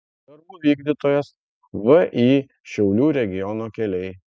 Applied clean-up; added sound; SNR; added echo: none; none; none; none.